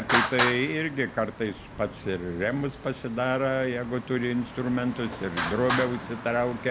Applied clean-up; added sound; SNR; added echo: none; Traffic noise, roadway noise; 6 dB; none.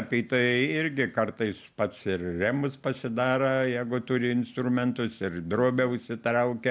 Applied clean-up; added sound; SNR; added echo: none; none; none; none.